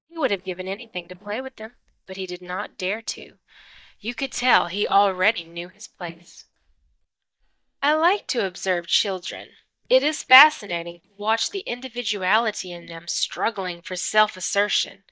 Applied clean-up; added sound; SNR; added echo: neural mask model DeepFilterNet 3.